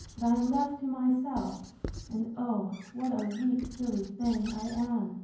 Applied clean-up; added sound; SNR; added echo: none; Squeak / Writing; 15 dB; reverberation time 0.9 s.